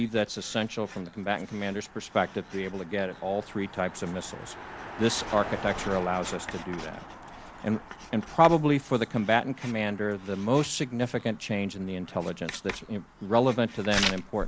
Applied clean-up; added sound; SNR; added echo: none; Writing + Car passing by; 11 dB; none.